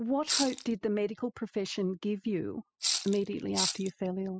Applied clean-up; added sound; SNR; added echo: classical method spectral subtraction.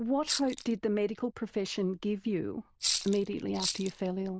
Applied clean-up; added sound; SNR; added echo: neural diffusion model UNIVERSE++.